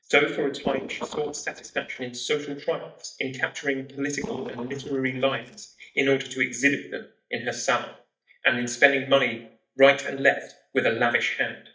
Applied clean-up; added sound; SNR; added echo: neural mask model DeepFilterNet 3.